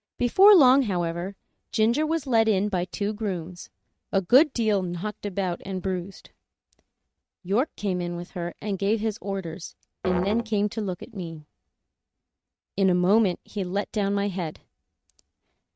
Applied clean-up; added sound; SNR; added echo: neural mask model RNNoise.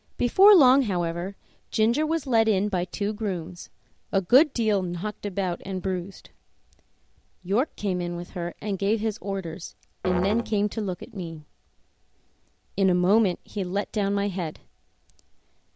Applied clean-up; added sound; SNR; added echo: none; Musical instrument; 11 dB; none.